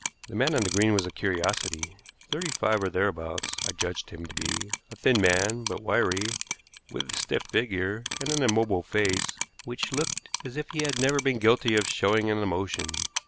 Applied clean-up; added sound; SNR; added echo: none; Clock; 7 dB; none.